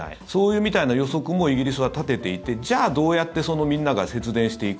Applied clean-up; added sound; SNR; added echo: none; none; none; none.